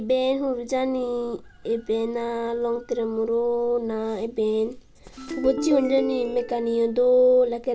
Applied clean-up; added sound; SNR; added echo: none; Ringtone; 7 dB; reverberation time 0.2 s.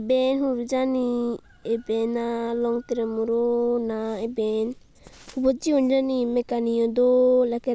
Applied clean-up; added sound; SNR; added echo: none; none; none; none.